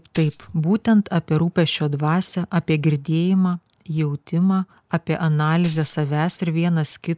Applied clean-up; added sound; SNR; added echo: none; Tambourine; 6 dB; none.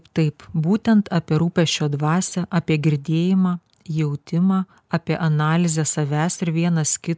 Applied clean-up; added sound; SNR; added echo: none; none; none; none.